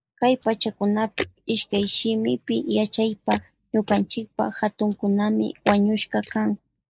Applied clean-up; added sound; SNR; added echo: neural mask model Resemble Enhance denoiser.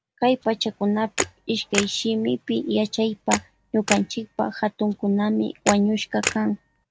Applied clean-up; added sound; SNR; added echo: none; Camera; 9 dB; none.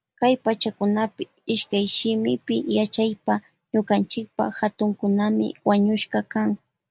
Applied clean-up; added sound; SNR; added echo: none; none; none; none.